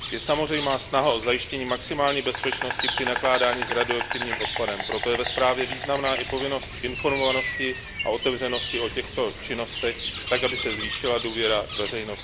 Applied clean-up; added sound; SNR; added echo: none; Insect; 5 dB; none.